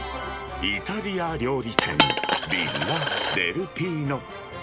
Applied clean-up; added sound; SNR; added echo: none; Coin (dropping); 0 dB; none.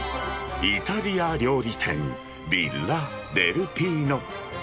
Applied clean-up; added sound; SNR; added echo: none; none; none; none.